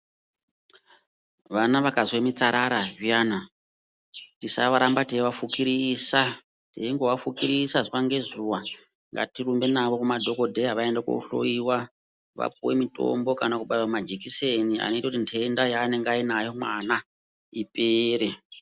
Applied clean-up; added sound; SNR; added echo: none; none; none; none.